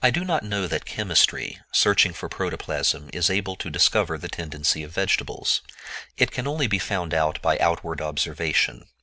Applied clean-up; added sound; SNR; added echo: none; none; none; none.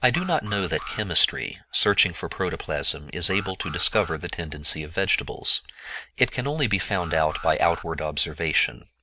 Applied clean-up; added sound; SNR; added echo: none; Alarm; 16 dB; none.